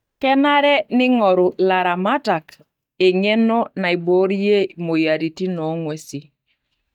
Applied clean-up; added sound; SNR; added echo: neural mask model DeepFilterNet 3.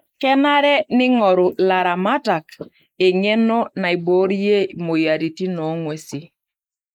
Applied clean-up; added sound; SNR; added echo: neural mask model Resemble Enhance denoiser.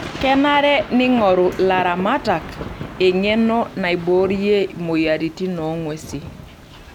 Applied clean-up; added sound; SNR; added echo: none; Thunder / Rain; 15 dB; none.